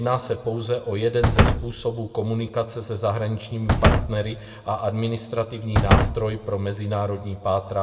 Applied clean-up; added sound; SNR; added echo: none; Slam; -1 dB; reverberation time 1.4 s.